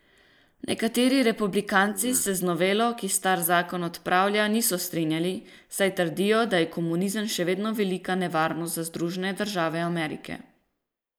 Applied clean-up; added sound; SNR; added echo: neural mask model Resemble Enhance denoiser.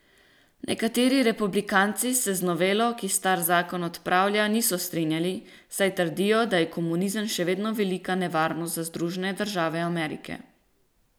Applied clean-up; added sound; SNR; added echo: none; none; none; none.